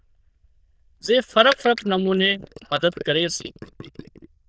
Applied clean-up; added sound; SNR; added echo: neural diffusion model UNIVERSE++.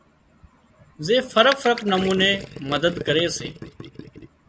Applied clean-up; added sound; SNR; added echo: none; Gurgling; 11 dB; none.